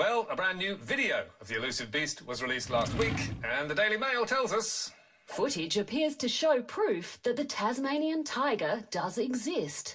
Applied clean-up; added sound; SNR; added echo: none; Drawer open or close; 6 dB; reverberation time 0.1 s.